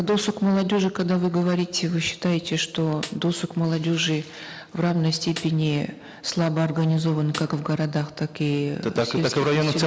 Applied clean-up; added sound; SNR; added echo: none; Snare drum; 17 dB; none.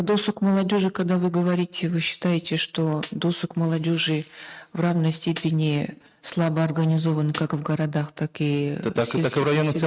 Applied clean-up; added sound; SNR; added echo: neural mask model RNNoise.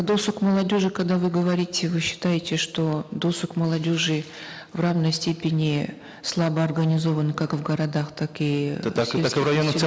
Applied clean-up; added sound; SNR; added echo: none; none; none; none.